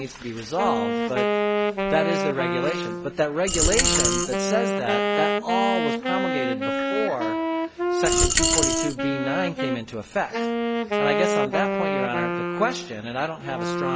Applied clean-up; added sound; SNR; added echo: none; Coin (dropping) + Wind instrument, woodwind instrument; -4 dB; none.